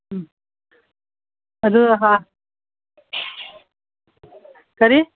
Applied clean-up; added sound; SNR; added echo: none; none; none; none.